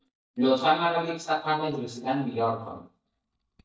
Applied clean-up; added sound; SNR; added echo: neural mask model DeepFilterNet 3.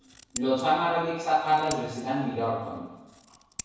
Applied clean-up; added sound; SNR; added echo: none; Scissors; 17 dB; reverberation time 1.0 s.